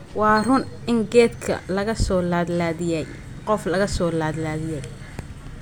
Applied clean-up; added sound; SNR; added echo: none; none; none; none.